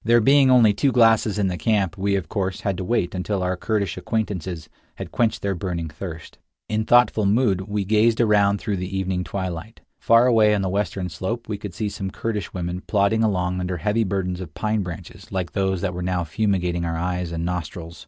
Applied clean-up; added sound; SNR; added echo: none; none; none; none.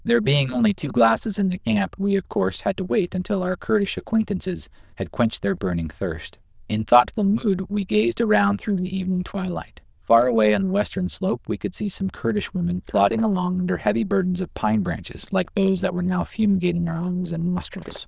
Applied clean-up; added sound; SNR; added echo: neural diffusion model UNIVERSE++.